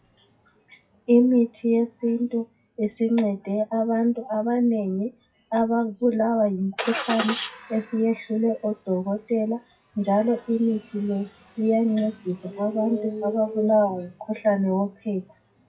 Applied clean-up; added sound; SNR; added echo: classical method WPE with log-MMSE.